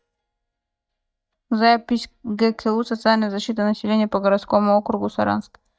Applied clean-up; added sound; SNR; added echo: neural mask model DeepFilterNet 3.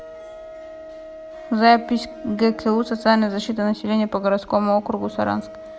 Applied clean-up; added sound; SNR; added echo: none; Harp + Wind instrument, woodwind instrument; 17 dB; none.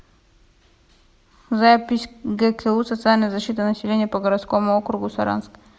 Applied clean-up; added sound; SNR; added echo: none; none; none; none.